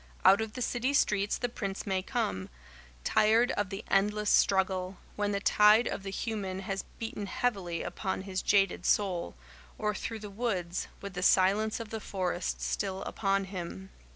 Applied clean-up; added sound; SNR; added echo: none; none; none; none.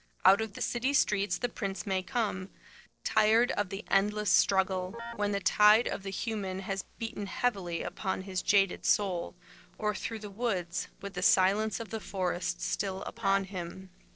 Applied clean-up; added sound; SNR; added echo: neural separator model SepFormer DNS4.